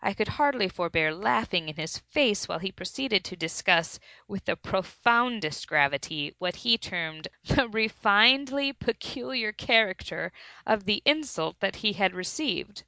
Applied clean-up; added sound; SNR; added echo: none; none; none; none.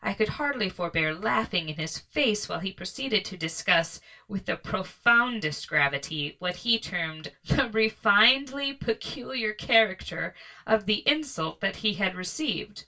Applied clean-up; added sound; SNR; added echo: none; none; none; reverberation time 0.2 s.